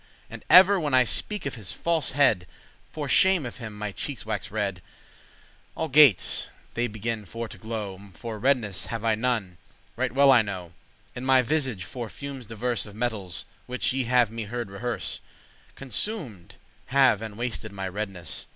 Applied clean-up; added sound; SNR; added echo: none; none; none; none.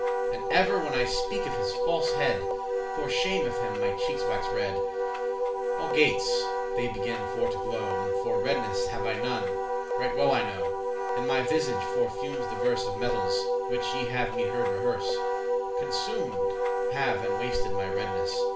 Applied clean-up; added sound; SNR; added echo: none; Wind instrument, woodwind instrument; -3 dB; reverberation time 0.4 s.